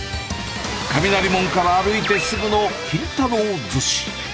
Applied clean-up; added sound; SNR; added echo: none; Alarm; 12 dB; none.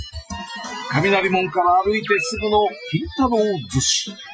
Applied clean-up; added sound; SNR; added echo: classical method Wiener filter.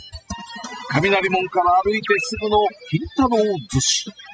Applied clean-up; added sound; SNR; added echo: classical method spectral subtraction.